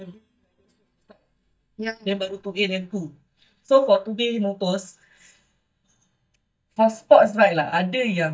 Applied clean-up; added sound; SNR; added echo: neural mask model DeepFilterNet 3.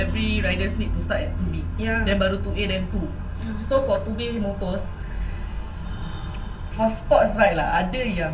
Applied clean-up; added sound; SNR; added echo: none; Piano; 9 dB; reverberation time 0.3 s.